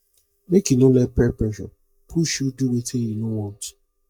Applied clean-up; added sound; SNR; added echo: neural mask model DeepFilterNet 3.